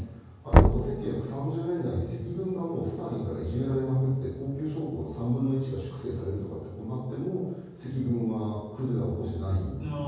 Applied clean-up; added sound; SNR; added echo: none; Knock; -5 dB; reverberation time 1.3 s.